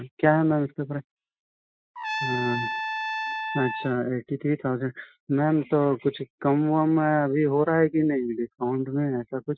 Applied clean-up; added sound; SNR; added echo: classical method Wiener filter.